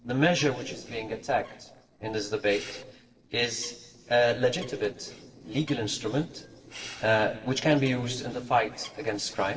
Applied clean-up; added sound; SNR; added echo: neural separator model SepFormer DNS4.